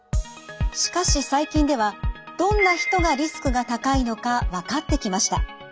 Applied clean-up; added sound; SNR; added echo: none; none; none; none.